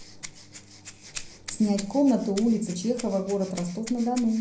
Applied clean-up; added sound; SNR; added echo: none; Rattle (instrument); 16 dB; reverberation time 0.6 s.